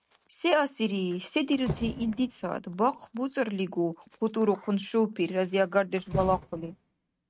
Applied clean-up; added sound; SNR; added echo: neural mask model RNNoise.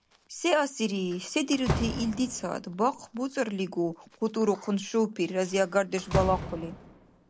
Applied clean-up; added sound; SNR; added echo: none; Slam; 9 dB; none.